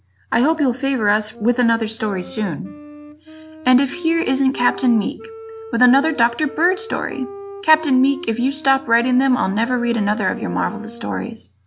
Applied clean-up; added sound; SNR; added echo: none; Wind instrument, woodwind instrument; 16 dB; none.